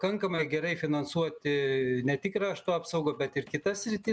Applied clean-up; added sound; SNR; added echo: none; none; none; none.